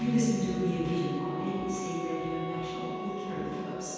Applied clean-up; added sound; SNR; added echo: none; Wind instrument, woodwind instrument; 7 dB; reverberation time 2.1 s.